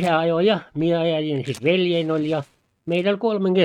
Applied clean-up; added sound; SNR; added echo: neural mask model RNNoise.